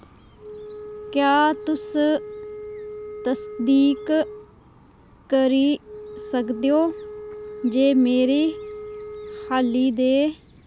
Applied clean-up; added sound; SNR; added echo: none; Wind instrument, woodwind instrument; 14 dB; none.